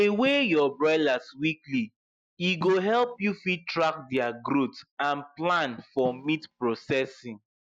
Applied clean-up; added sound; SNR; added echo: neural mask model DeepFilterNet 3.